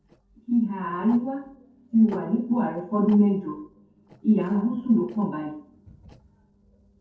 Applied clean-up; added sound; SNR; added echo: neural separator model SepFormer DNS4.